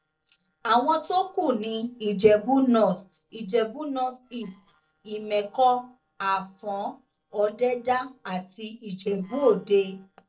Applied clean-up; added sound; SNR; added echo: neural separator model SepFormer DNS4.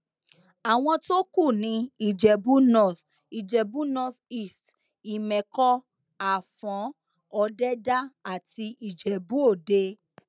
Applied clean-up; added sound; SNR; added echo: none; none; none; none.